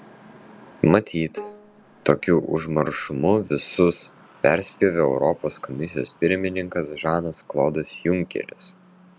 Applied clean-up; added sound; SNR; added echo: none; Bowed string instrument; 19 dB; none.